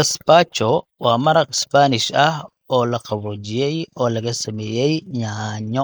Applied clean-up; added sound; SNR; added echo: neural mask model Resemble Enhance denoiser.